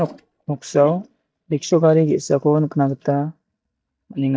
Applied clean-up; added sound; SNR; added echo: neural mask model DeepFilterNet 3.